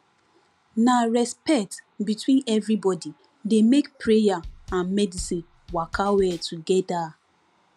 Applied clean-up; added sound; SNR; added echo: none; Drum kit; 17 dB; none.